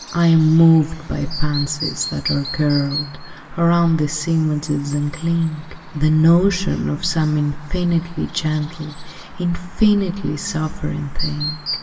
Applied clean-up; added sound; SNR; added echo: none; Chirp, tweet; 15 dB; reverberation time 2.1 s.